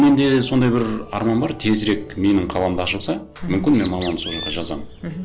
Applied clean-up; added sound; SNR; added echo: none; Bird; 13 dB; none.